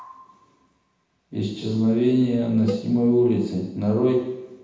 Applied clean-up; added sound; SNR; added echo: none; Cowbell; 15 dB; reverberation time 0.9 s.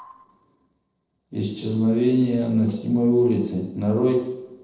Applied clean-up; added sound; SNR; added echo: neural separator model SepFormer DNS4.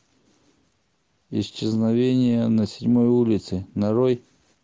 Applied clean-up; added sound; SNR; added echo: none; none; none; none.